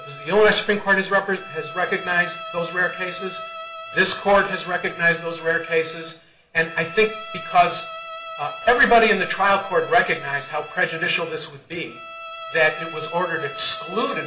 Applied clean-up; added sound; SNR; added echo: none; Bowed string instrument; 14 dB; reverberation time 0.6 s.